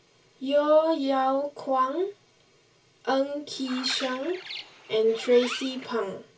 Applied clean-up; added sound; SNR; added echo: none; Bird; 12 dB; reverberation time 0.2 s.